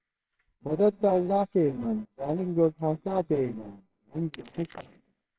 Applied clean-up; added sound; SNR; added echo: neural separator model SepFormer WHAMR!.